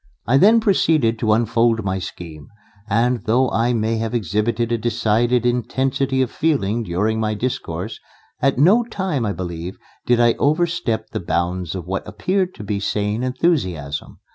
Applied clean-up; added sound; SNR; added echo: none; none; none; none.